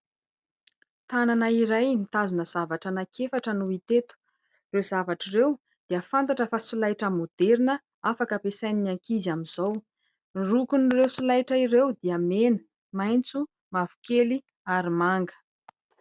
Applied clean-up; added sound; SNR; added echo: none; none; none; none.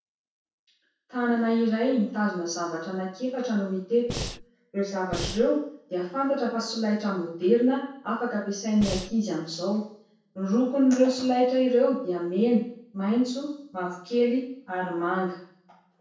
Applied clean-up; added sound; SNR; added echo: none; Breathing; 6 dB; reverberation time 0.6 s.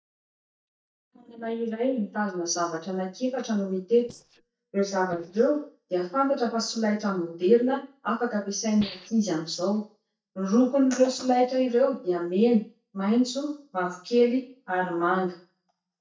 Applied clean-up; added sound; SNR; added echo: neural mask model DeepFilterNet 3.